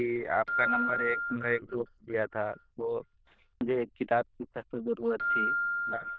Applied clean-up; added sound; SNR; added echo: neural diffusion model UNIVERSE++.